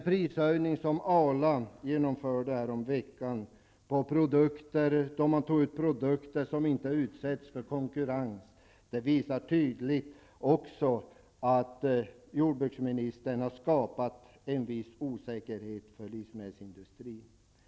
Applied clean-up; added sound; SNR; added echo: none; none; none; none.